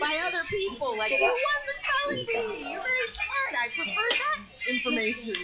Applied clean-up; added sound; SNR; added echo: classical method log-MMSE.